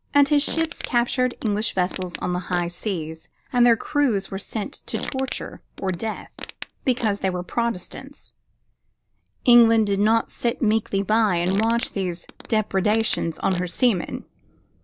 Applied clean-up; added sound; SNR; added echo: none; Fart; 13 dB; none.